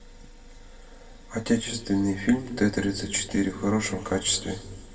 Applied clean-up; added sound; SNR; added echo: none; none; none; reverberation time 1.4 s.